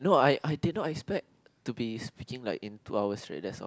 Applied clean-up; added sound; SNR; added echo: none; none; none; none.